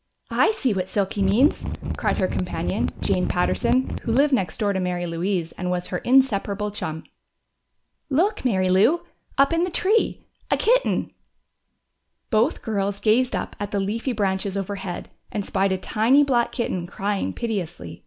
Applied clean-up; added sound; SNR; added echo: none; Mechanisms; 4 dB; none.